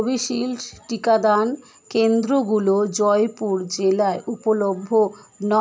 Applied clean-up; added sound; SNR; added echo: none; none; none; none.